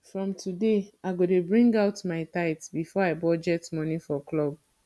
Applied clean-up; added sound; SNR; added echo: none; none; none; none.